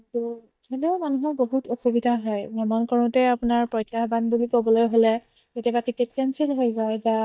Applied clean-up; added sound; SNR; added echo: neural mask model DeepFilterNet 3.